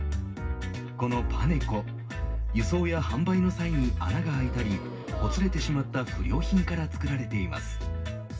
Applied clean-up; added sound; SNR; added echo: none; Gasp; 17 dB; reverberation time 0.4 s.